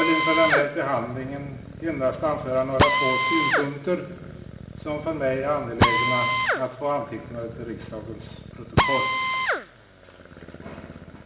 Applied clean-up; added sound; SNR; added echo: none; Drill; -1 dB; reverberation time 1.2 s.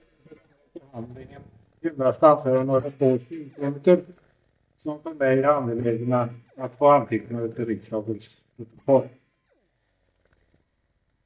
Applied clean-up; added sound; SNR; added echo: neural mask model DeepFilterNet 3.